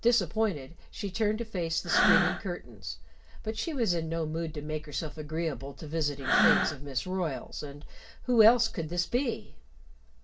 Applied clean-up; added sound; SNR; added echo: none; Breathing; 1 dB; reverberation time 0.2 s.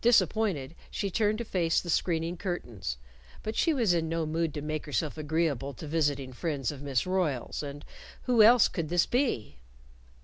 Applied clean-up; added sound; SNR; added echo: none; none; none; none.